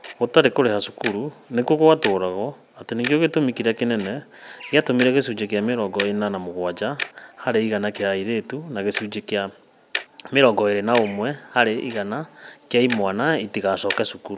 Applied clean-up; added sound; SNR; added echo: none; Tick-tock; 15 dB; none.